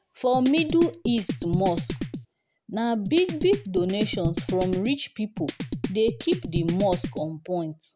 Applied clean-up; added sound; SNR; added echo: none; Drum kit; 5 dB; none.